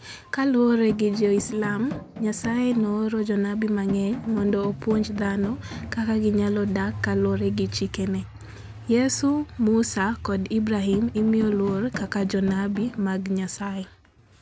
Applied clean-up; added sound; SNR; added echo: none; Drum; 11 dB; none.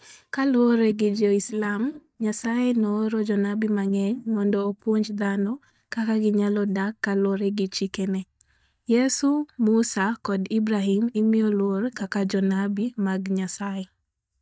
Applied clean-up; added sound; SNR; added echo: neural mask model DeepFilterNet 3.